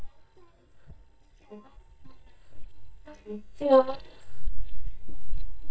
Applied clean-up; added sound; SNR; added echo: neural mask model DeepFilterNet 3.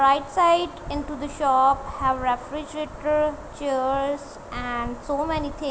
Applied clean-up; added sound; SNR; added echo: none; none; none; none.